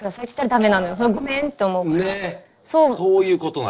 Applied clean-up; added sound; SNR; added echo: neural separator model SepFormer DNS4.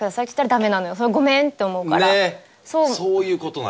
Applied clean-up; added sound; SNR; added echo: none; none; none; none.